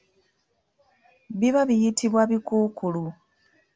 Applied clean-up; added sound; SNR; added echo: none; none; none; none.